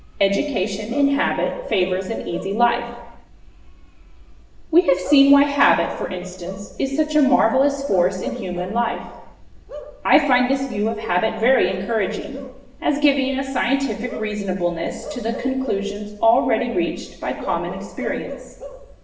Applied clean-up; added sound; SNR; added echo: none; Bark / Livestock, farm animals, working animals; 17 dB; reverberation time 0.9 s.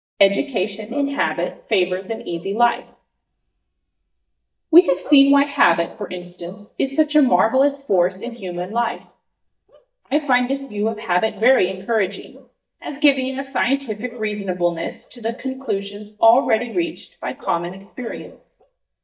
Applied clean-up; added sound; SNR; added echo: neural mask model DeepFilterNet 3.